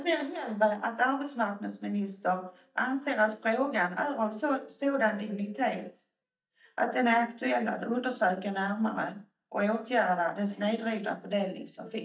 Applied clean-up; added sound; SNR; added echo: neural mask model DeepFilterNet 3.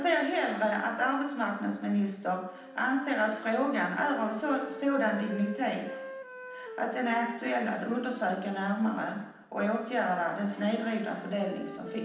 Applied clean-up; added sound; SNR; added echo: none; Wind instrument, woodwind instrument; 16 dB; reverberation time 0.9 s.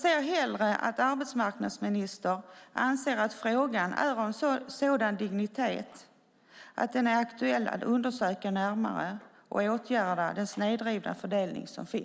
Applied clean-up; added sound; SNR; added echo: none; none; none; none.